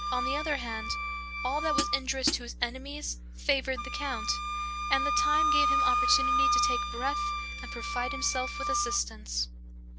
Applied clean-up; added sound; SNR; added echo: none; Hi-hat + Wind instrument, woodwind instrument; -2 dB; none.